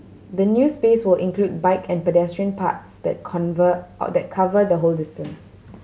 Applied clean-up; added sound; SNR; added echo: none; none; none; none.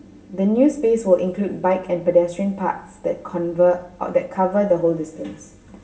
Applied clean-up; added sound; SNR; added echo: none; none; none; reverberation time 0.8 s.